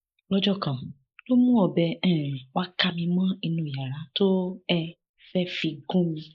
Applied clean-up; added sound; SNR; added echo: neural mask model Resemble Enhance denoiser.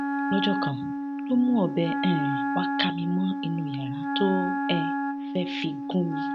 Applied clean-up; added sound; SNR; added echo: none; Wind instrument, woodwind instrument; 1 dB; none.